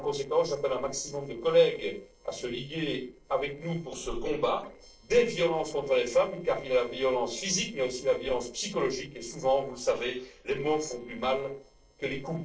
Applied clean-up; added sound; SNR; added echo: neural separator model SepFormer DNS4.